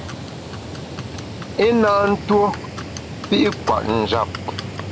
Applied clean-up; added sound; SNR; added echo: none; Livestock, farm animals, working animals; 9 dB; none.